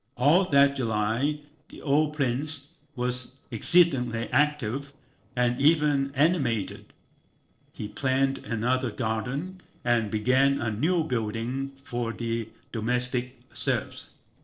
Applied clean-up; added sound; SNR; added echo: neural separator model SepFormer DNS4.